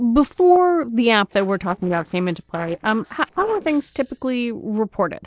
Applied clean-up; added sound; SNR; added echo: neural separator model SepFormer DNS4.